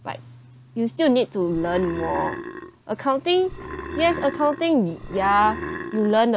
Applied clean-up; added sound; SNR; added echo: none; Burping, eructation; 10 dB; none.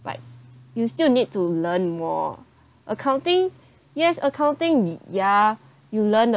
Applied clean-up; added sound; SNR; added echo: none; none; none; none.